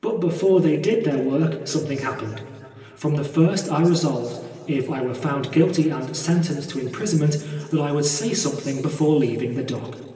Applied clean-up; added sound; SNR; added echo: none; none; none; reverberation time 2.3 s.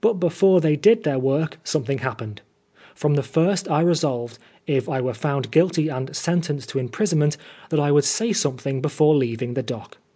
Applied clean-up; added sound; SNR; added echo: none; none; none; none.